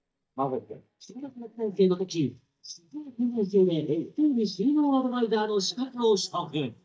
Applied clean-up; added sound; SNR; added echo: neural mask model DeepFilterNet 3.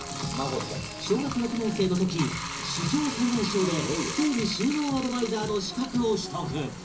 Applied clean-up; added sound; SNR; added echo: none; Bathtub (filling or washing); 9 dB; reverberation time 0.5 s.